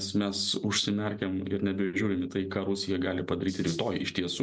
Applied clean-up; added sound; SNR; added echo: none; Rattle (instrument); 17 dB; none.